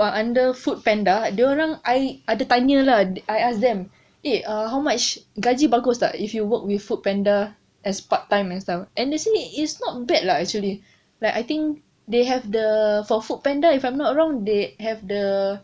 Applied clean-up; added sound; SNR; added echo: none; none; none; none.